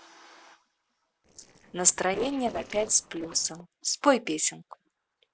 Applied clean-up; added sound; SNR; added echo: neural separator model SepFormer DNS4.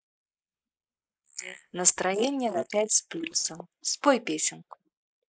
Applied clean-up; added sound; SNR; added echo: neural mask model Resemble Enhance denoiser.